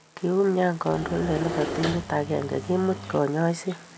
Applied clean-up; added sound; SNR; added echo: none; Engine / Mechanisms; 8 dB; none.